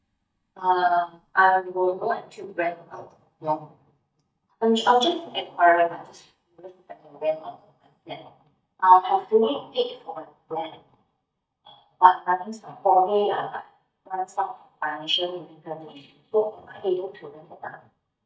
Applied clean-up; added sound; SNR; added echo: neural mask model DeepFilterNet 3.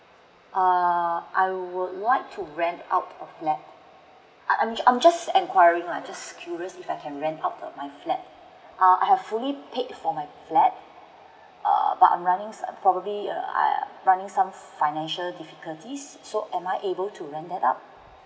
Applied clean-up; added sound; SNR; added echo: none; none; none; none.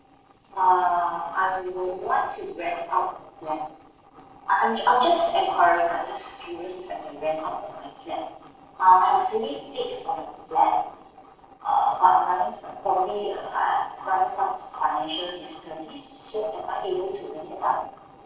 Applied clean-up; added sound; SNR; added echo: neural separator model SepFormer DNS4.